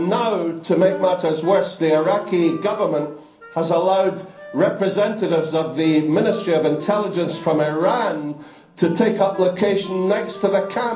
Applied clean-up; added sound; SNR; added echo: none; Wind instrument, woodwind instrument; 19 dB; reverberation time 0.6 s.